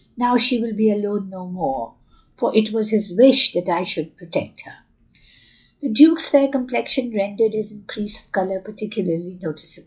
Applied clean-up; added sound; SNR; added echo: classical method log-MMSE.